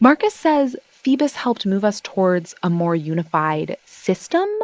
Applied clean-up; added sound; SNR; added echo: neural mask model Resemble Enhance denoiser.